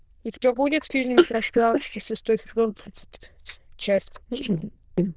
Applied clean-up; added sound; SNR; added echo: neural diffusion model UNIVERSE++.